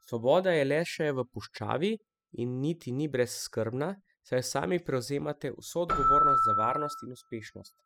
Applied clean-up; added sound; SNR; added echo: classical method spectral subtraction.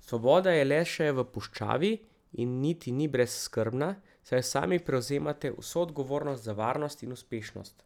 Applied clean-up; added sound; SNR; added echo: none; none; none; none.